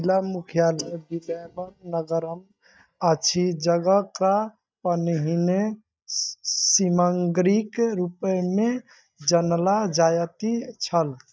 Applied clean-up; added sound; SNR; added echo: neural mask model DeepFilterNet 3.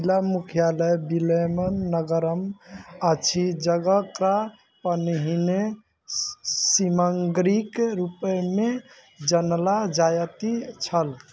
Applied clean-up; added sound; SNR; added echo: none; none; none; none.